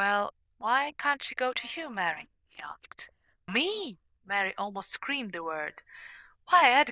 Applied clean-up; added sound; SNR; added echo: neural diffusion model UNIVERSE++.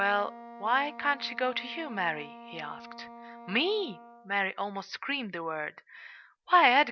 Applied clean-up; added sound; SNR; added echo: none; Wind instrument, woodwind instrument; 18 dB; none.